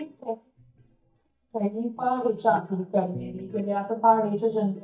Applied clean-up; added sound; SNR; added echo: neural mask model DeepFilterNet 3.